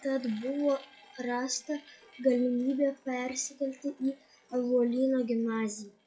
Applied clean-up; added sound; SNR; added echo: classical method log-MMSE.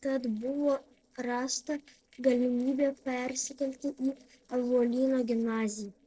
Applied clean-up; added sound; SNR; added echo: neural separator model SepFormer DNS4.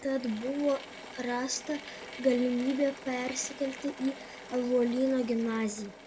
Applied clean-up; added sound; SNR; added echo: none; Drill / Mechanisms; 14 dB; none.